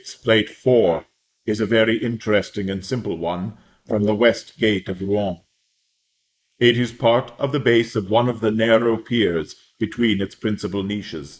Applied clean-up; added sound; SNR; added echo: neural mask model Resemble Enhance denoiser.